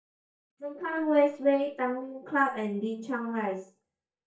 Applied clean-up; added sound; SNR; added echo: neural mask model DeepFilterNet 3.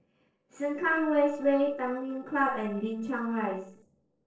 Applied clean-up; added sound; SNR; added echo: neural separator model SepFormer DNS4.